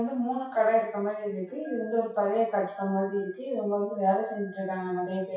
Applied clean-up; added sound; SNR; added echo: classical method WPE with log-MMSE.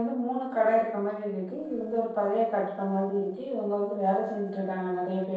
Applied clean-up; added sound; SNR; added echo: neural separator model SepFormer DNS4.